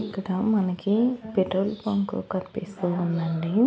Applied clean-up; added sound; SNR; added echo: none; none; none; none.